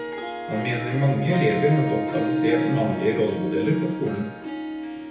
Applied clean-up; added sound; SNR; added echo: none; Harp; 4 dB; reverberation time 0.9 s.